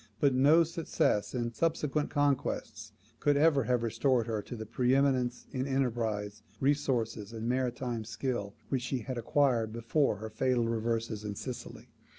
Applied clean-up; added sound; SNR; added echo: none; none; none; none.